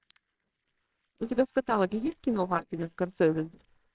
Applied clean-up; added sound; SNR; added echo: neural separator model SepFormer WHAMR!.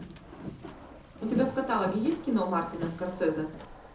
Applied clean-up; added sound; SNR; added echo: none; Boat, Water vehicle; 11 dB; reverberation time 0.5 s.